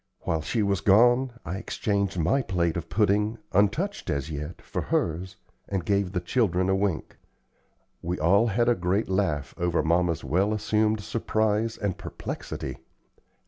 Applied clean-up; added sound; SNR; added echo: none; none; none; none.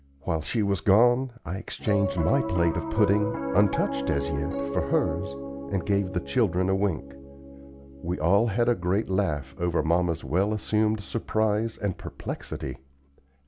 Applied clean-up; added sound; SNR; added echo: none; Piano; 9 dB; none.